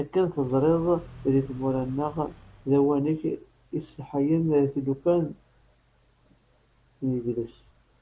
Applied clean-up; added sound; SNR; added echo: none; Car; 19 dB; none.